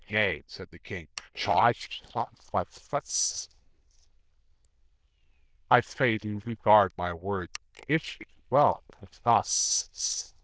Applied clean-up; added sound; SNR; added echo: neural diffusion model UNIVERSE++.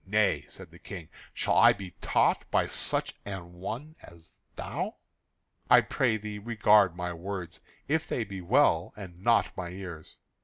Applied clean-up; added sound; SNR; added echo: none; none; none; none.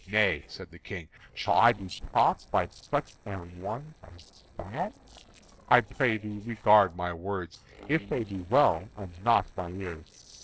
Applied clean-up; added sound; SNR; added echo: neural separator model SepFormer DNS4.